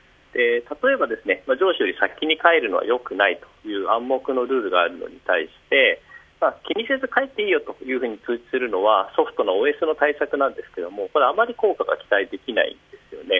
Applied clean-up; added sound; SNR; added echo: none; none; none; none.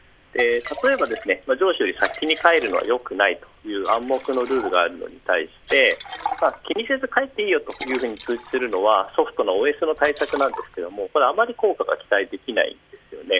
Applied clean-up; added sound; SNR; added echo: none; Liquid; 15 dB; none.